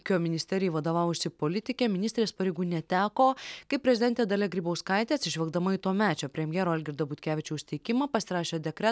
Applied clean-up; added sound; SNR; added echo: none; none; none; none.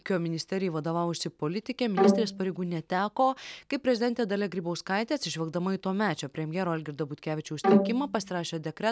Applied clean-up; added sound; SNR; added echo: none; Bowed string instrument; -4 dB; none.